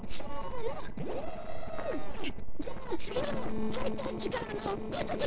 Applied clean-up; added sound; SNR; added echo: neural separator model SepFormer DNS4.